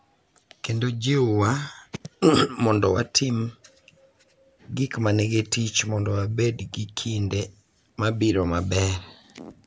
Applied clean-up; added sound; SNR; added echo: none; none; none; none.